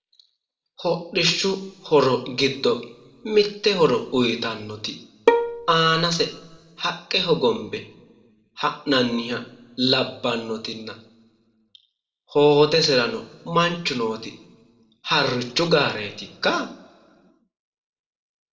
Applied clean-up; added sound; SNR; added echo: none; Bowed string instrument; 1 dB; reverberation time 0.9 s.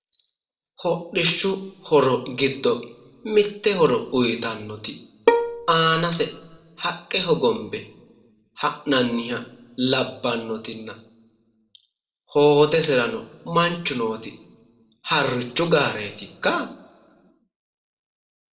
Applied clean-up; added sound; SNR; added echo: neural separator model SepFormer DNS4.